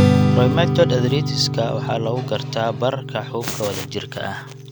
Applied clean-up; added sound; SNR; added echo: none; Strum; -2 dB; none.